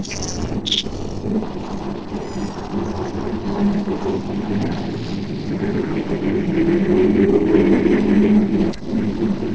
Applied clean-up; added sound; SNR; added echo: neural separator model SepFormer DNS4.